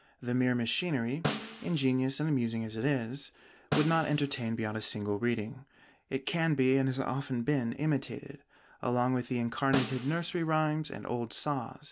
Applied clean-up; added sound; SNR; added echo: none; Snare drum; 9 dB; none.